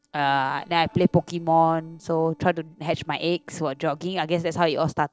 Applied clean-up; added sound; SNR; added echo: neural separator model SepFormer DNS4.